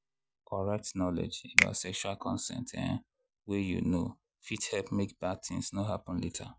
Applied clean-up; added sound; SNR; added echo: none; Finger snapping; 0 dB; none.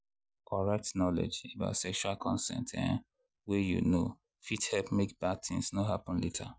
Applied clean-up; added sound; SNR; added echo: none; none; none; none.